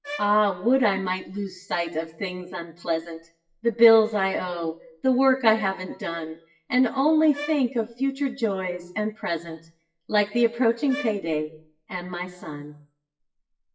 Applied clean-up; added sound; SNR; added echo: classical method WPE with log-MMSE.